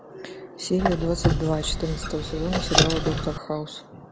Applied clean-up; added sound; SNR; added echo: none; Squeak; -2 dB; none.